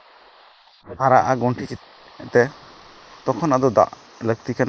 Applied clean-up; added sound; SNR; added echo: neural mask model Resemble Enhance denoiser.